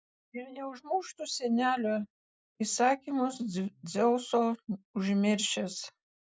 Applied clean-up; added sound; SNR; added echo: neural mask model Resemble Enhance denoiser.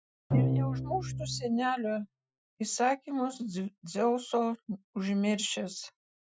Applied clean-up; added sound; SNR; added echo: classical method Wiener filter.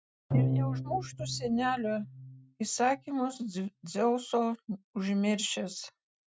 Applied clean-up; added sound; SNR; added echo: neural mask model RNNoise.